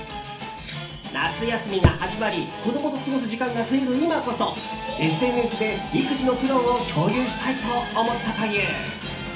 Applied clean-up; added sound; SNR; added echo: none; Thump, thud; -2 dB; reverberation time 0.4 s.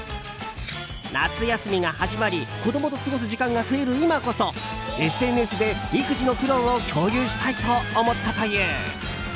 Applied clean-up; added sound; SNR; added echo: none; none; none; none.